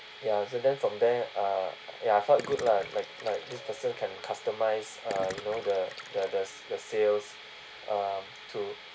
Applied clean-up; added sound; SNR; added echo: none; Gurgling; 16 dB; none.